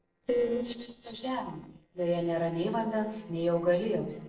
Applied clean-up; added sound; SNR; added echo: neural separator model SepFormer DNS4.